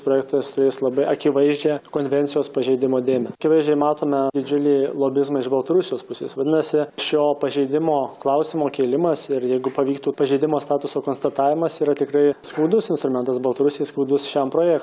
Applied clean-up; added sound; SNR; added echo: none; none; none; none.